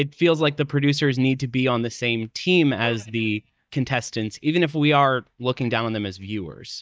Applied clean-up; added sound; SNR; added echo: neural mask model DeepFilterNet 3.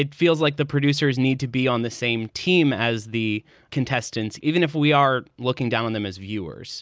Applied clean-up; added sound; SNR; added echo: none; none; none; none.